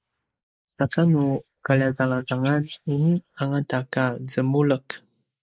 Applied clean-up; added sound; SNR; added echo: neural mask model Resemble Enhance denoiser.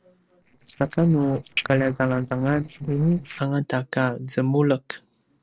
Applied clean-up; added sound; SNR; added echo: neural separator model SepFormer DNS4.